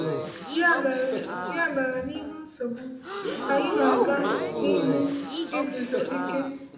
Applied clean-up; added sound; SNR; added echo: none; Crowd / Gasp; 2 dB; reverberation time 0.8 s.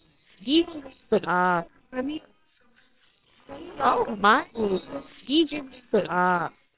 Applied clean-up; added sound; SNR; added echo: neural separator model SepFormer WHAMR!.